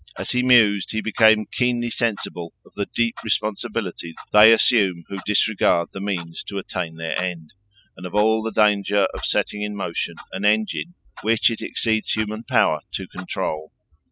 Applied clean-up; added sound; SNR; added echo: classical method spectral subtraction.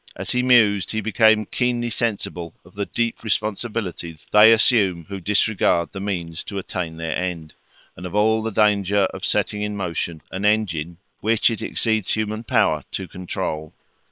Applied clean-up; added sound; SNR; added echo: neural separator model SepFormer WHAM!.